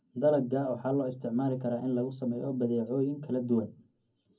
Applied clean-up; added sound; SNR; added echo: none; none; none; reverberation time 0.4 s.